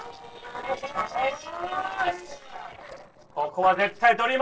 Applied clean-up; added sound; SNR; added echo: neural separator model SepFormer DNS4.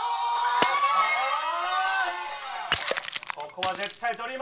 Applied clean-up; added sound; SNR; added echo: none; Shatter; 7 dB; reverberation time 0.2 s.